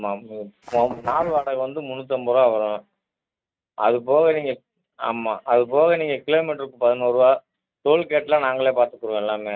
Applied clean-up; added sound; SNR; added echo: neural mask model RNNoise.